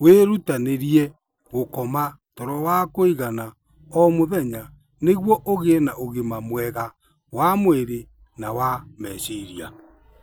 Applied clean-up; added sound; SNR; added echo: none; none; none; none.